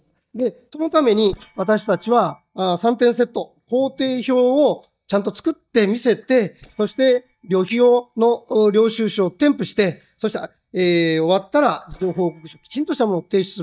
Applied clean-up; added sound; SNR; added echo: neural mask model DeepFilterNet 3.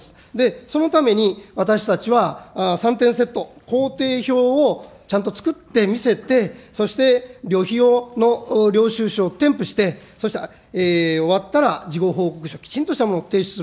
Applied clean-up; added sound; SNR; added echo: none; none; none; none.